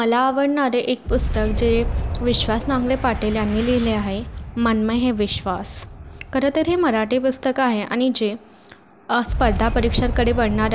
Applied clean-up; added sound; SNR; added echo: none; Boom; 7 dB; none.